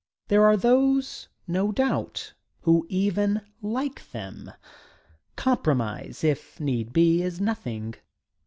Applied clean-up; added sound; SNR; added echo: none; none; none; none.